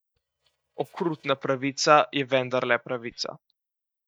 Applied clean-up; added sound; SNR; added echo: neural mask model DeepFilterNet 3.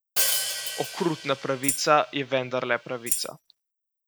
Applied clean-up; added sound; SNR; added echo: none; Hi-hat + Tambourine; 3 dB; none.